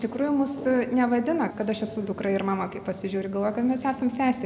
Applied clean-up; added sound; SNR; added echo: none; none; none; none.